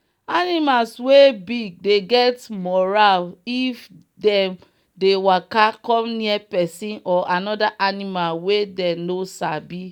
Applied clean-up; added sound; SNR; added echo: none; none; none; none.